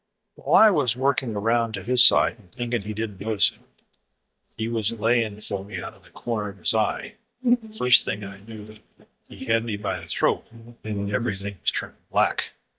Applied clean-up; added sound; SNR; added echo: neural mask model DeepFilterNet 3.